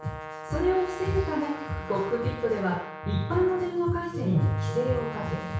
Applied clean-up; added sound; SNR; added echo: none; Brass instrument; 12 dB; reverberation time 0.6 s.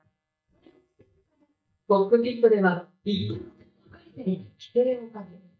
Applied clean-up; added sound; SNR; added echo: neural mask model DeepFilterNet 3.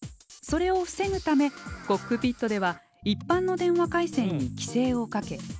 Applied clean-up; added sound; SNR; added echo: none; none; none; none.